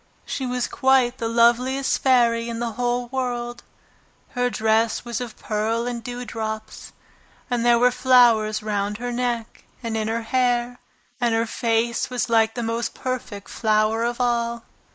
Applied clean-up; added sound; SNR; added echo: neural mask model Resemble Enhance denoiser.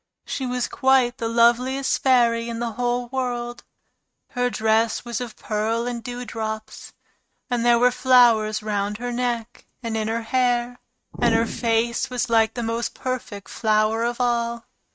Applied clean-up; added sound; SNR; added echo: neural mask model RNNoise.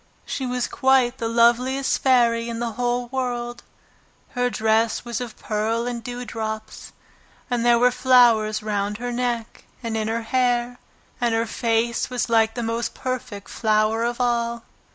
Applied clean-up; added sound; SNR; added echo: none; none; none; none.